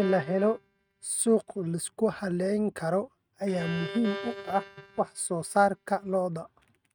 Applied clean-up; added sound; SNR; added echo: neural mask model RNNoise.